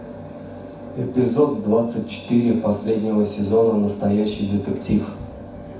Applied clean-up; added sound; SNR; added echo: none; none; none; reverberation time 0.6 s.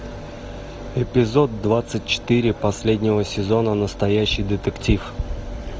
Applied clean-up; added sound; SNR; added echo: none; none; none; none.